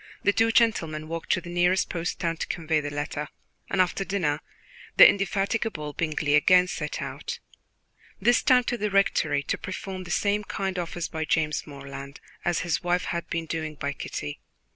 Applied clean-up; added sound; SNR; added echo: none; none; none; none.